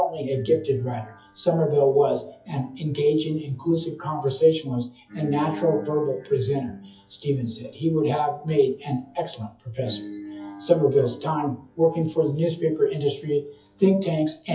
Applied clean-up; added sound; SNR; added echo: classical method WPE with log-MMSE.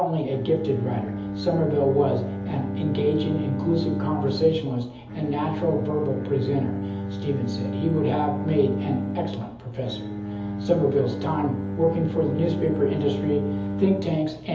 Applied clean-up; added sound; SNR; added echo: none; Bowed string instrument; 5 dB; reverberation time 0.7 s.